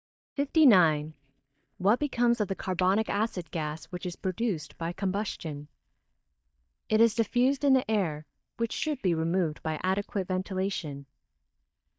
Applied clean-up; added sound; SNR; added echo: neural mask model DeepFilterNet 3.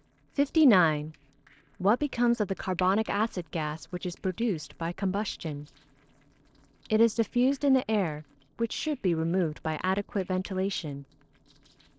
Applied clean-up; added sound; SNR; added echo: neural separator model SepFormer DNS4.